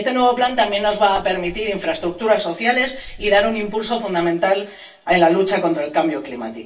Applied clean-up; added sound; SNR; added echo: none; Boat, Water vehicle; 20 dB; reverberation time 0.3 s.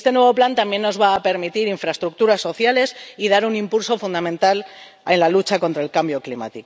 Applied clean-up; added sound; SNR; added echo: none; none; none; none.